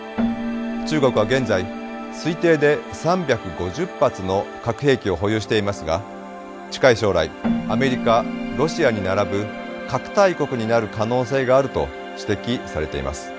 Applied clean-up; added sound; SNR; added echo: none; Keyboard (musical); 11 dB; none.